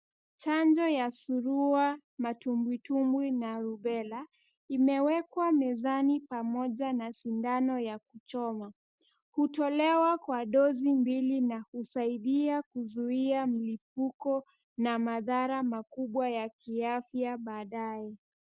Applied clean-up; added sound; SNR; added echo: none; none; none; none.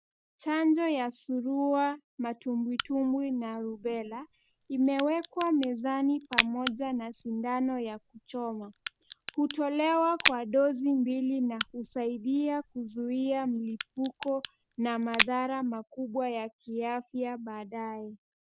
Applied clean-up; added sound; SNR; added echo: none; Crack; 7 dB; none.